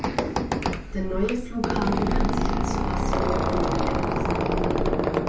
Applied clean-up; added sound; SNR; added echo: none; Squeak; -3 dB; reverberation time 0.3 s.